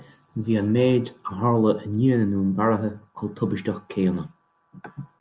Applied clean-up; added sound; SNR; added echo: none; none; none; none.